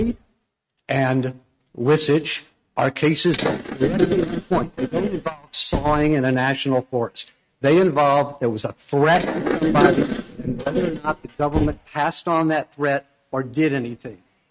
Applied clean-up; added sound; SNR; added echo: neural mask model RNNoise.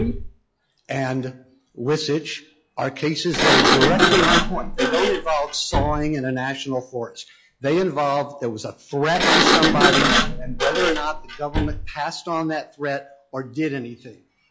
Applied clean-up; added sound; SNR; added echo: classical method log-MMSE.